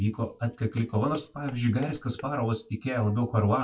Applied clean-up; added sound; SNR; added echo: classical method WPE with log-MMSE.